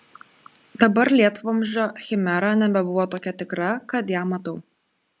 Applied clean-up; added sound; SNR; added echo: none; none; none; none.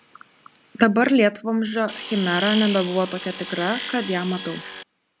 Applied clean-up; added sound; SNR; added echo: none; Tools; 9 dB; none.